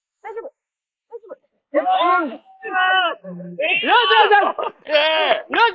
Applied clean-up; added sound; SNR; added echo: neural mask model Resemble Enhance denoiser.